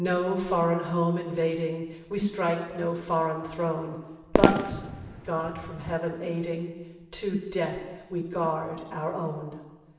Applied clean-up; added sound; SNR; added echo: none; Fireworks; -3 dB; reverberation time 1.2 s.